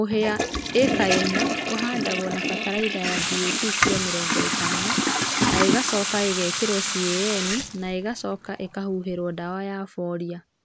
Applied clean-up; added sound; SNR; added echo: none; Toilet flush / Water tap, faucet; -2 dB; none.